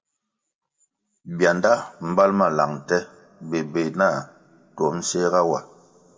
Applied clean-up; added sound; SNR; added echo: none; none; none; reverberation time 1.4 s.